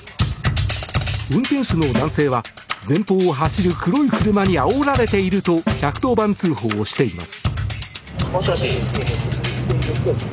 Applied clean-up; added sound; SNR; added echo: none; Snare drum; 11 dB; none.